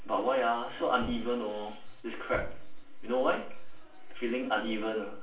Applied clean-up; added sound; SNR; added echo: none; Thump, thud; 12 dB; reverberation time 0.4 s.